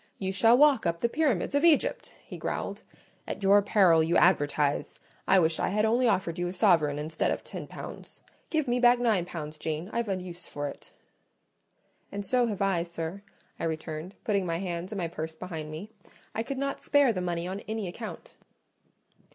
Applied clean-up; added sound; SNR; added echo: none; none; none; none.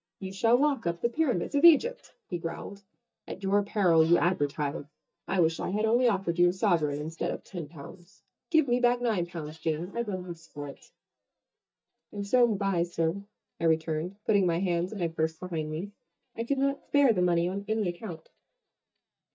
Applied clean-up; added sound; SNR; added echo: neural mask model DeepFilterNet 3.